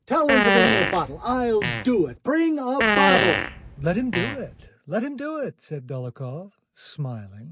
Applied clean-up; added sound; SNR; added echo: none; Fart; -2 dB; none.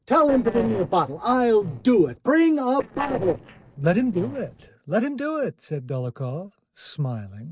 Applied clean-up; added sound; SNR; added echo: neural separator model SepFormer DNS4.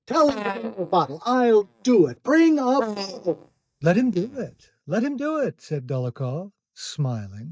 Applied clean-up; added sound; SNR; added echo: neural mask model DeepFilterNet 3.